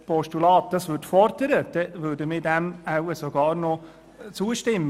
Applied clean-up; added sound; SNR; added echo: none; none; none; none.